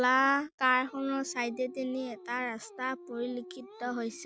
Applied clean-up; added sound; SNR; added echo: none; Dog; 18 dB; none.